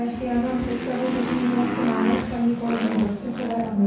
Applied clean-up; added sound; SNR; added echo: none; Motorcycle; 6 dB; reverberation time 0.6 s.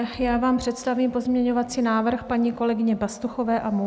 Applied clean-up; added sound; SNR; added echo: none; none; none; none.